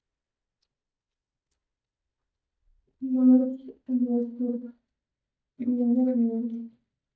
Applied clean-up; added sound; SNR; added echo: neural mask model DeepFilterNet 3.